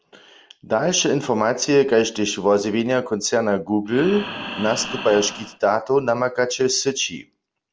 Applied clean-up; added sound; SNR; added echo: none; Breathing; 10 dB; none.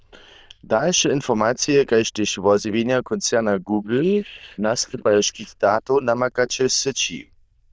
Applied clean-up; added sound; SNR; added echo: neural diffusion model UNIVERSE++.